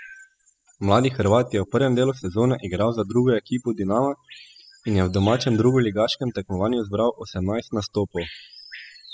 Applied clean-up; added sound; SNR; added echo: classical method spectral subtraction.